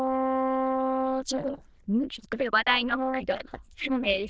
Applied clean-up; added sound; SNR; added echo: neural diffusion model UNIVERSE++.